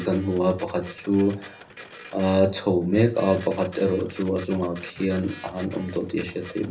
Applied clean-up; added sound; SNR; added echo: none; Printer; 18 dB; reverberation time 0.3 s.